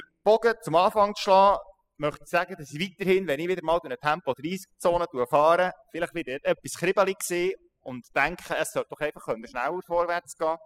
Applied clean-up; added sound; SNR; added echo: classical method spectral subtraction.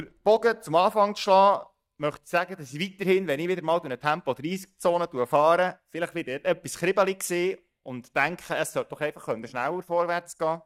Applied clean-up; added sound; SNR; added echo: neural mask model DeepFilterNet 3.